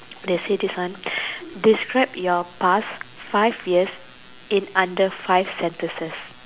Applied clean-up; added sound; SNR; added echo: none; none; none; none.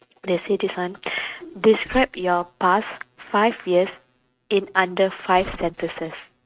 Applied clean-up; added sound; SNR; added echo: neural mask model RNNoise.